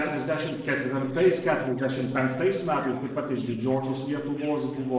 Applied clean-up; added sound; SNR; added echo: neural separator model SepFormer DNS4.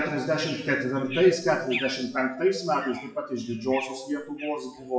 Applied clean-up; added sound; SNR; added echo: classical method WPE with log-MMSE.